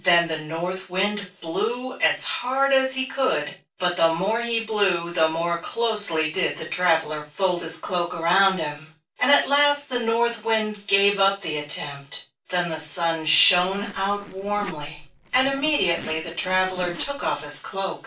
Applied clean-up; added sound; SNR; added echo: neural separator model SepFormer DNS4.